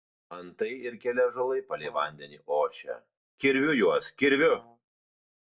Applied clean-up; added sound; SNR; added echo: neural mask model DeepFilterNet 3.